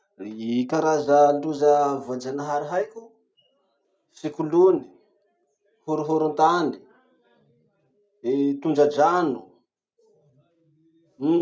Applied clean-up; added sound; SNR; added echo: none; none; none; none.